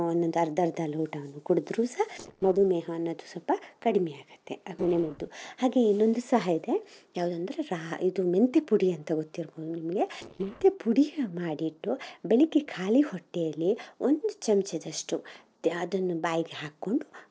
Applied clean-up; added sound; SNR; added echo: neural separator model SepFormer DNS4.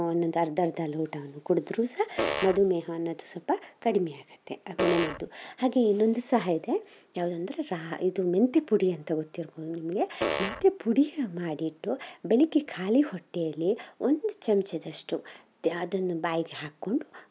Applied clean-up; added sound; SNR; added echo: none; Fart; 2 dB; none.